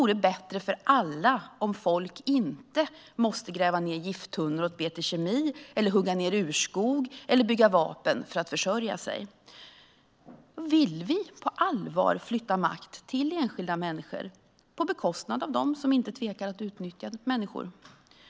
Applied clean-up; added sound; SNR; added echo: none; none; none; none.